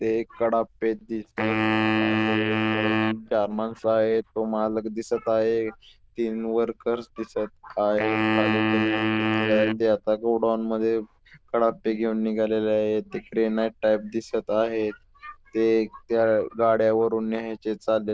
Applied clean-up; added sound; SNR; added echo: neural diffusion model UNIVERSE++.